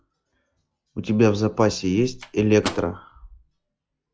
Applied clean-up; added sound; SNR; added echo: classical method log-MMSE.